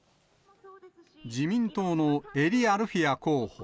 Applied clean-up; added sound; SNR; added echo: none; none; none; none.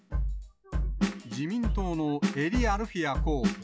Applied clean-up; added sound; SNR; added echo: classical method log-MMSE.